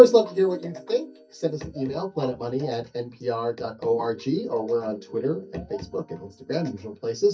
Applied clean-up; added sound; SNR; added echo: neural mask model DeepFilterNet 3.